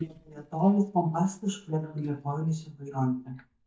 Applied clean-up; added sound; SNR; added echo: neural mask model DeepFilterNet 3.